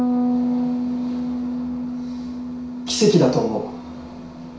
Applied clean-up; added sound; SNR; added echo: none; Bass guitar; 0 dB; reverberation time 0.6 s.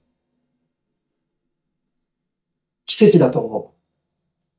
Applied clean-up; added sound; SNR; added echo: neural mask model DeepFilterNet 3.